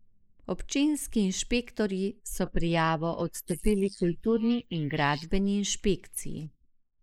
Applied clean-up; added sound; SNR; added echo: neural mask model Resemble Enhance denoiser.